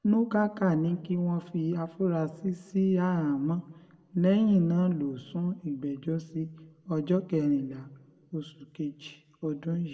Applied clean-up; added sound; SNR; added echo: none; none; none; reverberation time 0.9 s.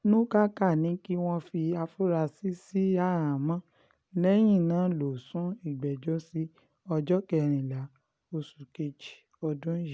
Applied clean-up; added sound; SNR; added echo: none; none; none; none.